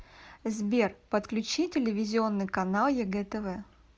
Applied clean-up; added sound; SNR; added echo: none; none; none; none.